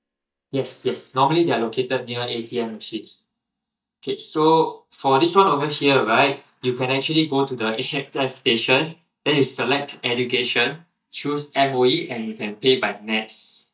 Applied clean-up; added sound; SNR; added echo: neural mask model DeepFilterNet 3.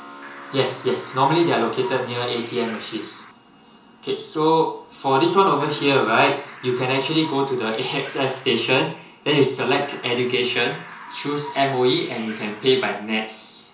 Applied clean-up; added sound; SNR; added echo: none; Bird; 18 dB; reverberation time 0.6 s.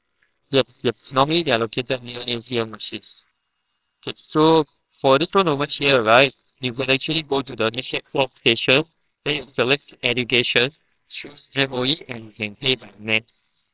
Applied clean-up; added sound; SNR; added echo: neural separator model SepFormer WHAMR!.